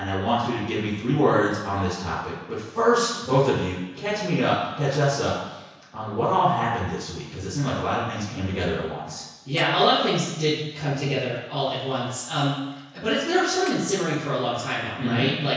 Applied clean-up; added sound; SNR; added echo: none; Snare drum; 19 dB; reverberation time 1.1 s.